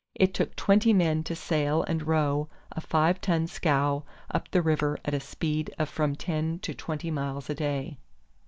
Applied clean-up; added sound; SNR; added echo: neural mask model DeepFilterNet 3.